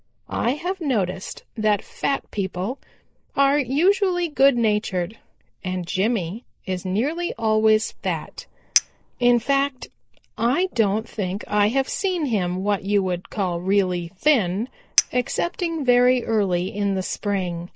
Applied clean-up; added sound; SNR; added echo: neural mask model Resemble Enhance denoiser.